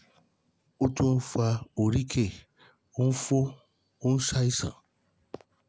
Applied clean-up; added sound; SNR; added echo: none; none; none; none.